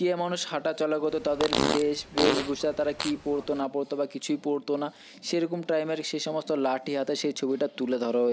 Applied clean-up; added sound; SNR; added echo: none; Fart; 3 dB; none.